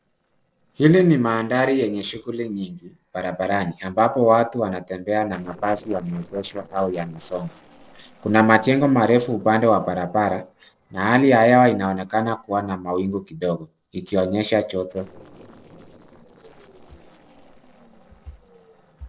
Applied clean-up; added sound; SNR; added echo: neural separator model SepFormer DNS4.